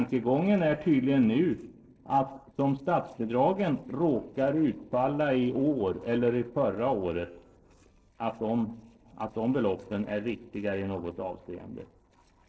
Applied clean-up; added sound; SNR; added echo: neural separator model SepFormer DNS4.